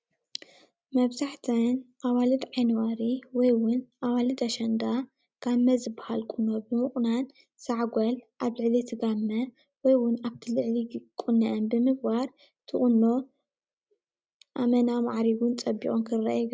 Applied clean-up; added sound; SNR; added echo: none; none; none; none.